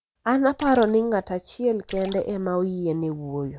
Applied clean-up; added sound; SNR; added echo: none; Splash, splatter; 19 dB; none.